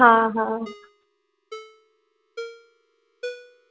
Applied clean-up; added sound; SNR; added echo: none; Ringtone; 17 dB; none.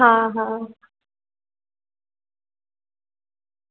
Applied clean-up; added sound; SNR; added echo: none; none; none; none.